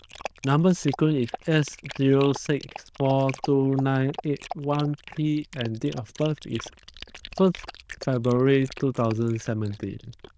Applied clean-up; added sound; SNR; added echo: neural diffusion model UNIVERSE++.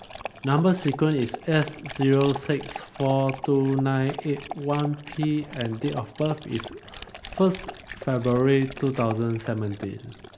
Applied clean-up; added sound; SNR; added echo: none; Dog; 14 dB; none.